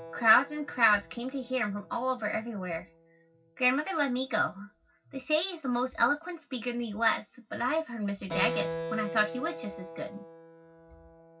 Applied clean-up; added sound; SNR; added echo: none; Keyboard (musical); 12 dB; reverberation time 0.4 s.